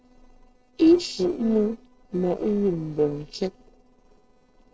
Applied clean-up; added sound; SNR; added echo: neural separator model SepFormer DNS4.